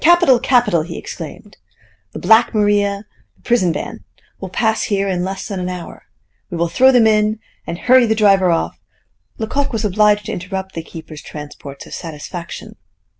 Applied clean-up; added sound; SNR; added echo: none; none; none; none.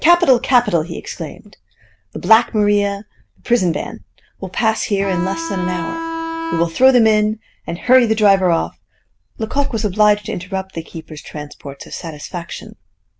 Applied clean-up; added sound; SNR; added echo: none; Bowed string instrument; 6 dB; none.